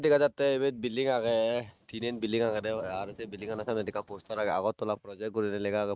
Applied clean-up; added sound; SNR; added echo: neural mask model RNNoise.